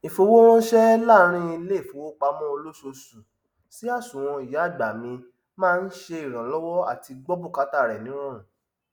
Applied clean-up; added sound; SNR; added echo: none; none; none; none.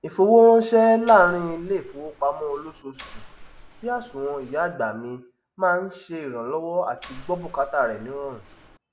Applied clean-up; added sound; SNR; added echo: none; Mechanisms; 20 dB; none.